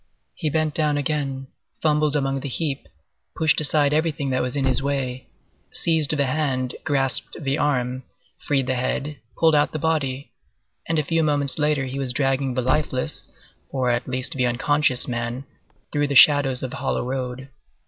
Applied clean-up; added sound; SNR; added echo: none; Thump, thud; 14 dB; none.